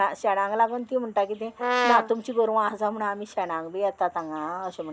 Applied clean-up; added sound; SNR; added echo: none; Brass instrument; 1 dB; none.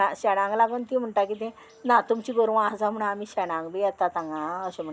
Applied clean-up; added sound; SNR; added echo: none; none; none; none.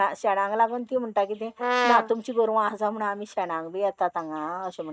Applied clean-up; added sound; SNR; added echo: neural mask model RNNoise.